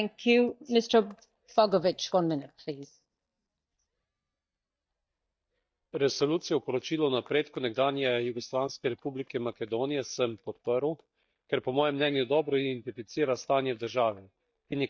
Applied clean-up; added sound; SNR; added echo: neural mask model DeepFilterNet 3.